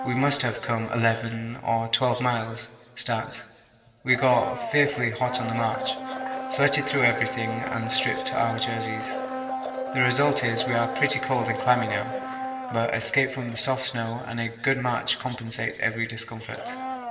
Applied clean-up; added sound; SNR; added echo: none; Domestic sounds, home sounds; 8 dB; reverberation time 2.4 s.